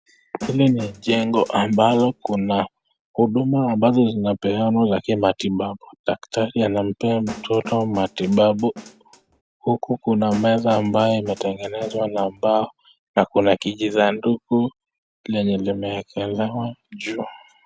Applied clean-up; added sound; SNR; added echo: none; Snare drum; 16 dB; none.